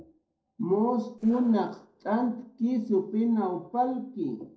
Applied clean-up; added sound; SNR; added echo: neural separator model SepFormer DNS4.